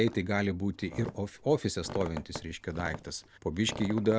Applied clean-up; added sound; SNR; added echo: none; Squeak; 14 dB; none.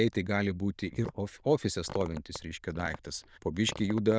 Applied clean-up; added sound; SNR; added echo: neural diffusion model UNIVERSE++.